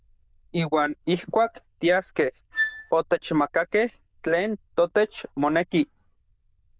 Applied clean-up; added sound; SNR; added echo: neural diffusion model UNIVERSE++.